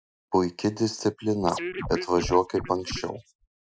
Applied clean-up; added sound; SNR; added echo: classical method Wiener filter.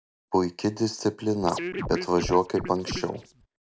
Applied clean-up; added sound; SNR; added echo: none; Scratching (performance technique); 7 dB; none.